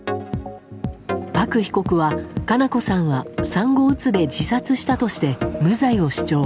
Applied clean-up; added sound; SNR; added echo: none; none; none; none.